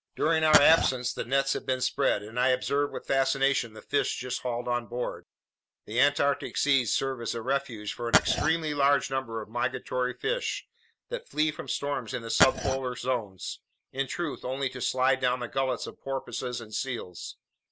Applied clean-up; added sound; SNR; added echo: none; Glass; -3 dB; none.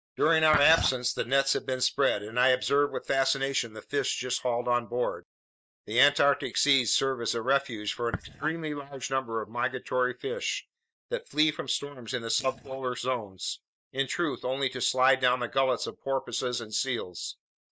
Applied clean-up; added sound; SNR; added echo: neural mask model DeepFilterNet 3.